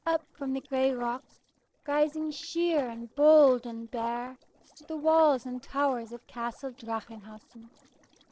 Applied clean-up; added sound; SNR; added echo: neural separator model SepFormer DNS4.